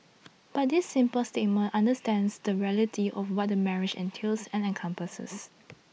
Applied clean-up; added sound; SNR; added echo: none; none; none; none.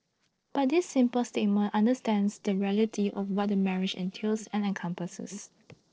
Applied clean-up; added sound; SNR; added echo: neural separator model SepFormer DNS4.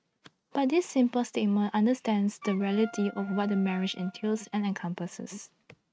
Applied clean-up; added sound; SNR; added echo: neural mask model RNNoise.